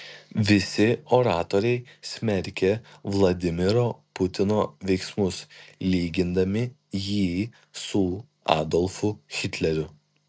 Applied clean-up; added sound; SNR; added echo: none; none; none; none.